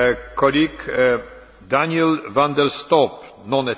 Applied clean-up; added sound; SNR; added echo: none; none; none; none.